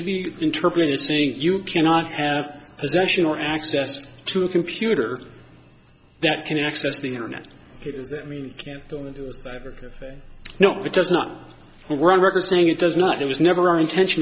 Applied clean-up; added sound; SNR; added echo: none; none; none; none.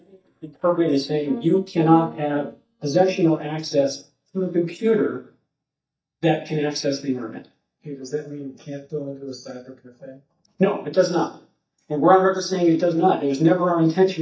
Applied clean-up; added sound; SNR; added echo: neural mask model DeepFilterNet 3.